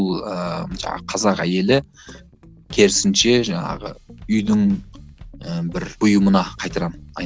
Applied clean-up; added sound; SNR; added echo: none; none; none; none.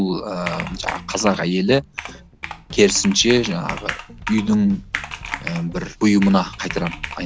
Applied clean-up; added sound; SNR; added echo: none; Computer keyboard; 12 dB; none.